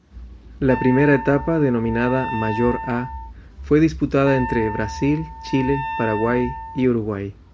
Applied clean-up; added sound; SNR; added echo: none; Wind instrument, woodwind instrument; 9 dB; none.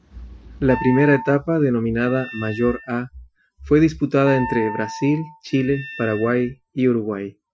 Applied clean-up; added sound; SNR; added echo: classical method Wiener filter.